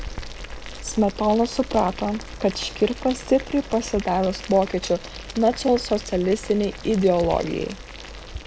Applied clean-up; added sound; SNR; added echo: none; Boiling; 12 dB; none.